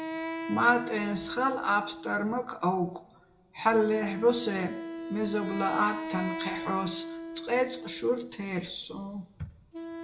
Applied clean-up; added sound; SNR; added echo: none; Wind instrument, woodwind instrument; 9 dB; reverberation time 0.6 s.